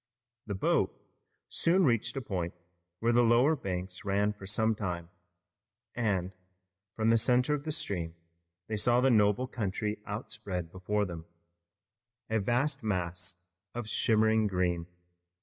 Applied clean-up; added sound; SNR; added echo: none; none; none; none.